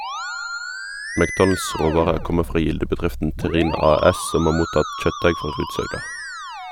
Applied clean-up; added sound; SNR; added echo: none; Musical instrument; 8 dB; none.